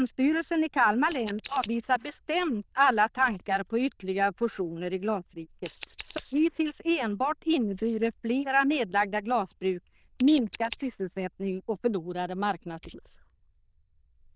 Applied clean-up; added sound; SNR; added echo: neural diffusion model UNIVERSE++.